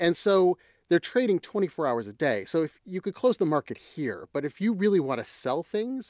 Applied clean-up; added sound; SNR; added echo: none; none; none; none.